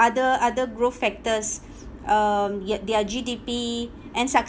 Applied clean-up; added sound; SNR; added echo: none; none; none; none.